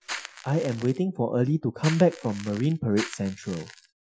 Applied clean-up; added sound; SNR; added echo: classical method Wiener filter.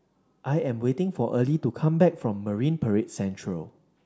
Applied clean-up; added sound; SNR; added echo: none; none; none; none.